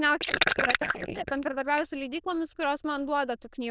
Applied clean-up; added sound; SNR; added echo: neural diffusion model UNIVERSE++.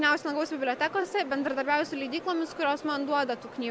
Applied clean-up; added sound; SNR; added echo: none; none; none; none.